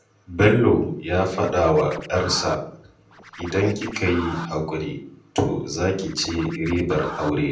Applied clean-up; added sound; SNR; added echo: none; Scratching (performance technique); 13 dB; reverberation time 0.6 s.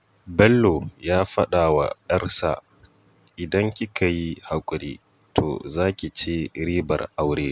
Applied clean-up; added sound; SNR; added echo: none; none; none; none.